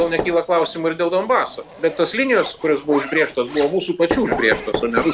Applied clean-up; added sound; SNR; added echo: none; Zipper (clothing) + Knock; 9 dB; none.